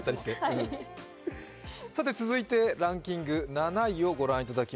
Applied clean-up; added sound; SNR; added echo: none; none; none; none.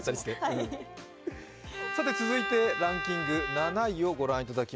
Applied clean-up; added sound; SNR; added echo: none; Bowed string instrument; 4 dB; none.